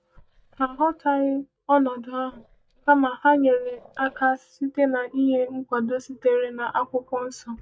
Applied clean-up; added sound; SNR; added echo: neural mask model DeepFilterNet 3.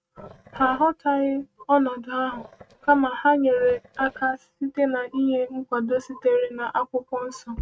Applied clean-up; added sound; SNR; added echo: neural mask model RNNoise.